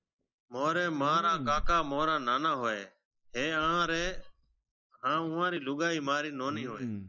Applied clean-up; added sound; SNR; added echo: neural mask model DeepFilterNet 3.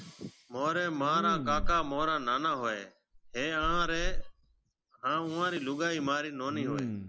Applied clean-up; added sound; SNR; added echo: none; Respiratory sounds; 5 dB; none.